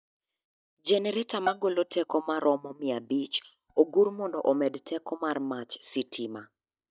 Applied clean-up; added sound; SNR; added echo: neural mask model DeepFilterNet 3.